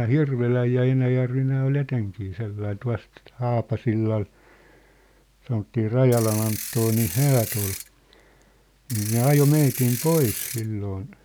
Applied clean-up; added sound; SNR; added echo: none; Ratchet, pawl / Percussion; 9 dB; none.